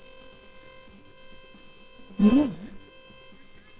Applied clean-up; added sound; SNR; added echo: neural separator model SepFormer WHAMR!.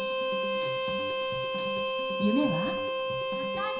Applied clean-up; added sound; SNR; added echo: none; Bowed string instrument; -4 dB; reverberation time 0.7 s.